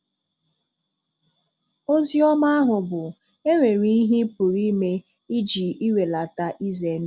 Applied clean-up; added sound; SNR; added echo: none; none; none; none.